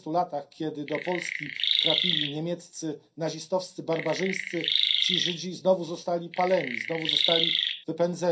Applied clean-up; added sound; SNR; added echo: none; Chirp, tweet; -2 dB; reverberation time 0.3 s.